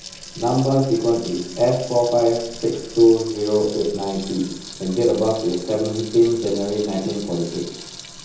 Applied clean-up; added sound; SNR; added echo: none; Sink (filling or washing) / Water tap, faucet; 16 dB; reverberation time 0.7 s.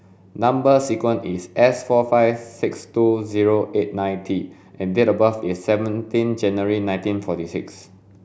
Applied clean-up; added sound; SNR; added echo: none; none; none; none.